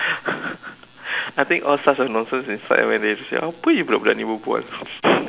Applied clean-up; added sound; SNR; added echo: none; none; none; none.